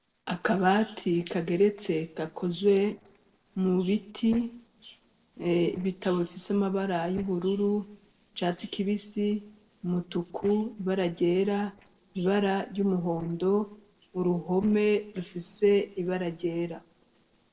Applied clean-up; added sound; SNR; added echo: neural separator model SepFormer DNS4.